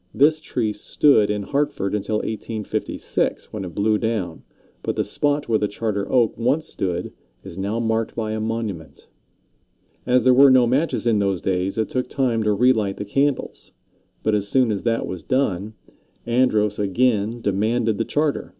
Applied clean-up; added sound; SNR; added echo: none; none; none; none.